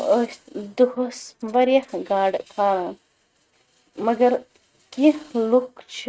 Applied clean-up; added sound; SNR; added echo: neural mask model RNNoise.